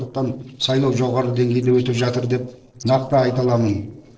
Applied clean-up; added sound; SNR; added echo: neural separator model SepFormer DNS4.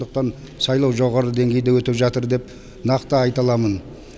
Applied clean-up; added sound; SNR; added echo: none; none; none; none.